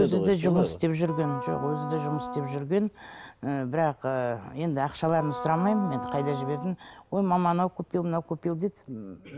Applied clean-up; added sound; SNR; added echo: none; Wind instrument, woodwind instrument; 9 dB; none.